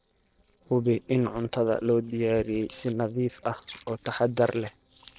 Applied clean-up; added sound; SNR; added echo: neural separator model SepFormer DNS4.